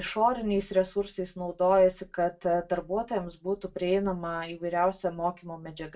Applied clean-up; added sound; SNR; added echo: none; none; none; reverberation time 0.2 s.